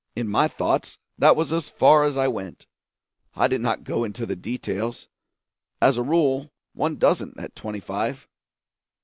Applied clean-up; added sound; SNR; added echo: none; none; none; none.